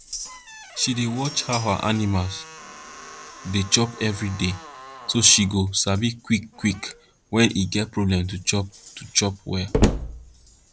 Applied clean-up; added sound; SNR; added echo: none; Chink, clink + Slam; 8 dB; none.